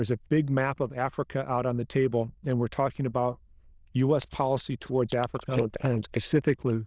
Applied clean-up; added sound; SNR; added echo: neural diffusion model UNIVERSE++.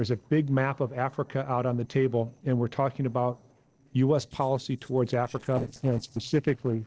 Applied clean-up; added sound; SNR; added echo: neural separator model SepFormer DNS4.